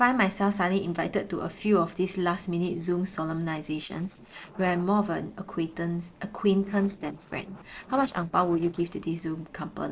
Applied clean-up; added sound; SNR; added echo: neural separator model SepFormer DNS4.